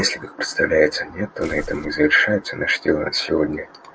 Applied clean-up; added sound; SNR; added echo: none; Tearing; 17 dB; none.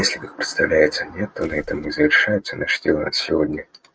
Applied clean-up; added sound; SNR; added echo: neural mask model RNNoise.